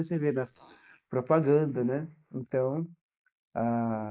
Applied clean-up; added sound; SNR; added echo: neural mask model Resemble Enhance denoiser.